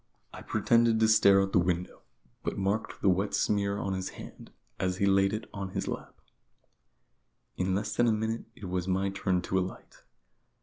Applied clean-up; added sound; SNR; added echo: none; none; none; none.